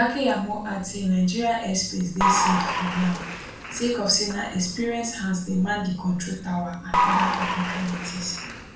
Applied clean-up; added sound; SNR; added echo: none; Applause / Crowd; 3 dB; reverberation time 0.4 s.